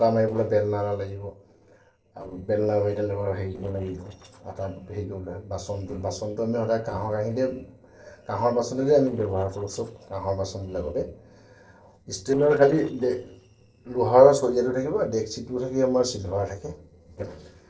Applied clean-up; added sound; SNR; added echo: neural separator model SepFormer DNS4.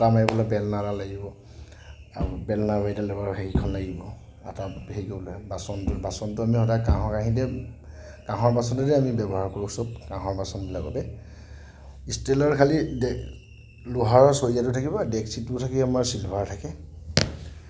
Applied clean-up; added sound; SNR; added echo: none; none; none; none.